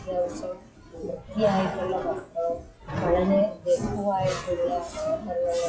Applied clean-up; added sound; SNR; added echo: classical method WPE with log-MMSE.